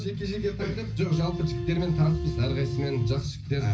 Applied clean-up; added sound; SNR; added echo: none; Wind instrument, woodwind instrument; 11 dB; reverberation time 0.4 s.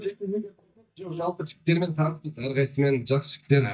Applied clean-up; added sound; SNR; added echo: neural mask model DeepFilterNet 3.